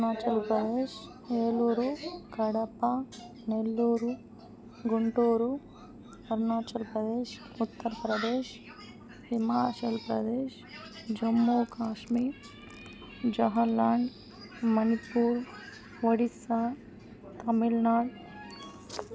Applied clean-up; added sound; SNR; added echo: none; none; none; none.